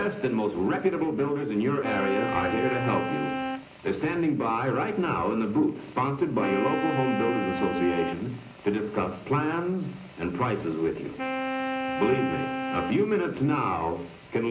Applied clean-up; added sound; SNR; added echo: none; Wind instrument, woodwind instrument; 5 dB; reverberation time 0.5 s.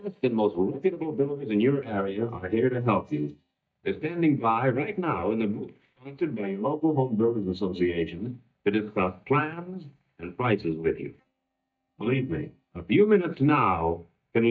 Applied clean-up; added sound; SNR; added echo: neural mask model DeepFilterNet 3.